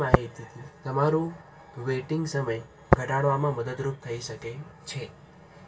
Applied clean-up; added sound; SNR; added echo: none; Tap; 2 dB; reverberation time 0.1 s.